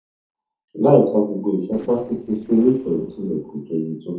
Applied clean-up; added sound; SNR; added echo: neural separator model SepFormer DNS4.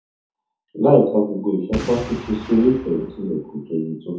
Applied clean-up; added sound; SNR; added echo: none; Boom; 13 dB; reverberation time 0.5 s.